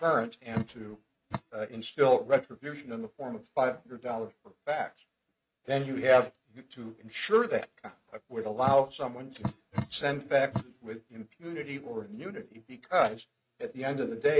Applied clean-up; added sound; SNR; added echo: neural mask model RNNoise.